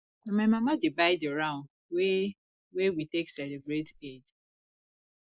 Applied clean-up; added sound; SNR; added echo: neural mask model Resemble Enhance denoiser.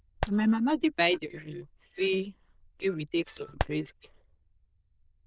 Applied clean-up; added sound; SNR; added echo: neural diffusion model UNIVERSE++.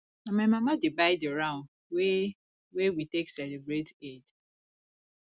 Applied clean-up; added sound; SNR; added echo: none; none; none; none.